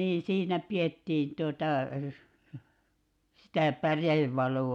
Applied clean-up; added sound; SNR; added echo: none; none; none; none.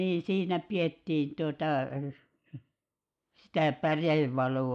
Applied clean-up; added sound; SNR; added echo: neural mask model Resemble Enhance denoiser.